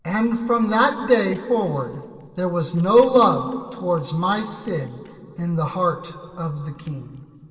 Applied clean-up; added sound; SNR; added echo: neural separator model SepFormer DNS4.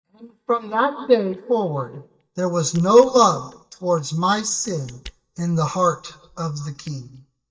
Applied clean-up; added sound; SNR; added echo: neural mask model DeepFilterNet 3.